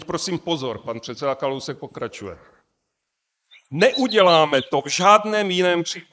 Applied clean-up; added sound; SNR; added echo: neural mask model Resemble Enhance denoiser.